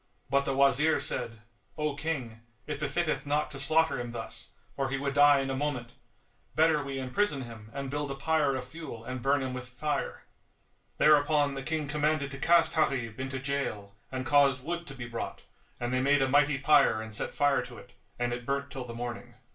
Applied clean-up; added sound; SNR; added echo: none; none; none; reverberation time 0.3 s.